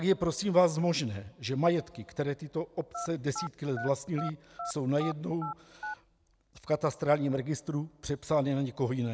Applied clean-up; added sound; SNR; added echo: none; Telephone; 10 dB; none.